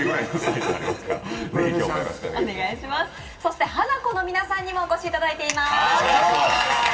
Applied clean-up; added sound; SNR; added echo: none; none; none; reverberation time 1.8 s.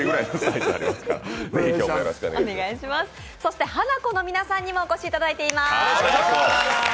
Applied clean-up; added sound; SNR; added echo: none; none; none; none.